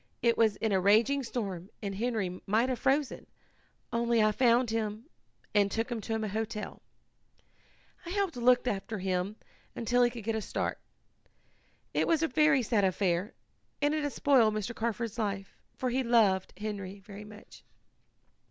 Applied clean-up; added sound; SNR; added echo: none; none; none; none.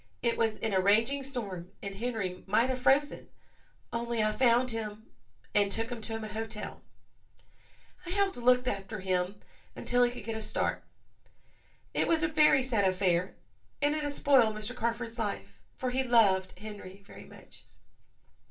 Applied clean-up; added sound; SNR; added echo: none; none; none; reverberation time 0.2 s.